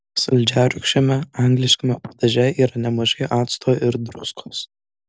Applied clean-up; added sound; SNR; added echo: none; none; none; none.